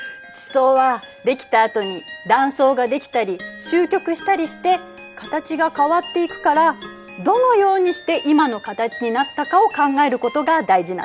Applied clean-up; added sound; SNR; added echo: none; none; none; none.